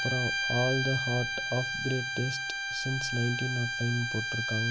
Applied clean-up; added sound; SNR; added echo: none; Bowed string instrument; 1 dB; none.